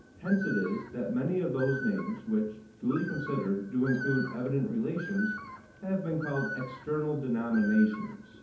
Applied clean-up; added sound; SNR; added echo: none; Bird; 11 dB; reverberation time 0.6 s.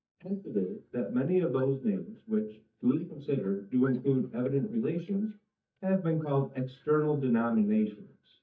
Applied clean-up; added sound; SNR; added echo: neural mask model DeepFilterNet 3.